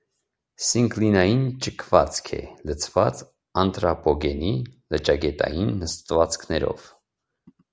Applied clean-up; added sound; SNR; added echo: none; none; none; none.